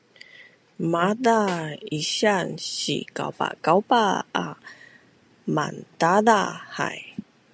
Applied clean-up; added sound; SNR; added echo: none; Snare drum; 19 dB; none.